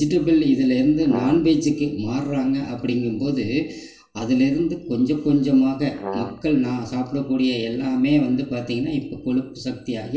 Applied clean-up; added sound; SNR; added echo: none; Brass instrument; 11 dB; reverberation time 0.2 s.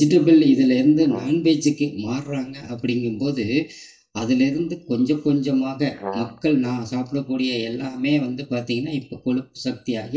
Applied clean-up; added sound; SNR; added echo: neural mask model DeepFilterNet 3.